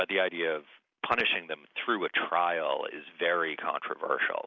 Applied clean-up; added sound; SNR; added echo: none; none; none; none.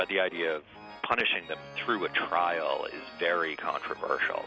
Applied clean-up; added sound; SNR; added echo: none; Organ; 16 dB; none.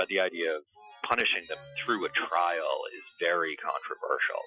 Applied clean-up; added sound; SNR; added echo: classical method Wiener filter.